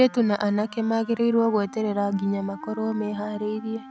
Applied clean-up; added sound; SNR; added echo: none; Wind instrument, woodwind instrument; 18 dB; none.